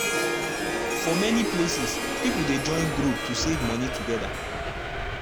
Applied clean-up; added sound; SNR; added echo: none; Subway, metro, underground + Harp; -1 dB; none.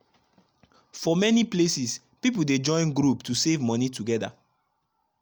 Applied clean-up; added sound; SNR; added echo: none; none; none; none.